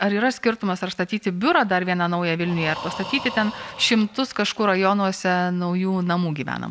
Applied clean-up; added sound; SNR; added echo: none; Breathing; 15 dB; none.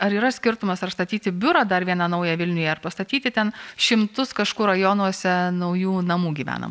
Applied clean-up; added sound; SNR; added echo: none; none; none; none.